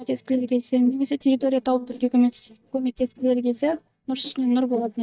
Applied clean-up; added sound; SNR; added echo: neural mask model DeepFilterNet 3.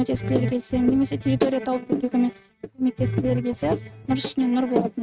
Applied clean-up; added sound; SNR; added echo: neural mask model RNNoise.